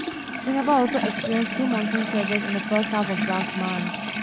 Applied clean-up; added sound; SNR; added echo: none; Sink (filling or washing) / Water tap, faucet; 3 dB; none.